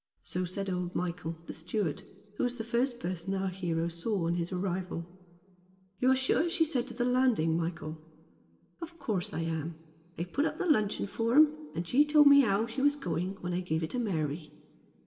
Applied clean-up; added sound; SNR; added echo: none; none; none; reverberation time 1.5 s.